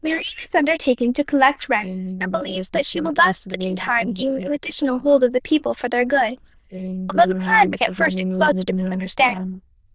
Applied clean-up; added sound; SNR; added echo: neural diffusion model UNIVERSE++.